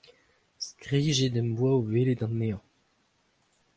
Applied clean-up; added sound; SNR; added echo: none; none; none; none.